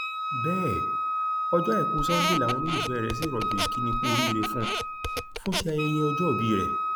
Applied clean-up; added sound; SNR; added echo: none; Wind instrument, woodwind instrument + Squeak; -1 dB; none.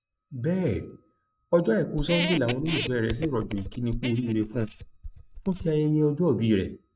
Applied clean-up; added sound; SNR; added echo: neural mask model DeepFilterNet 3.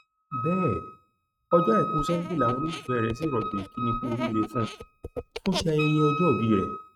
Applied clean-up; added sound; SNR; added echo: neural mask model RNNoise.